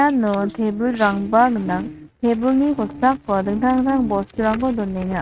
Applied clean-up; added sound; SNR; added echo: neural mask model RNNoise.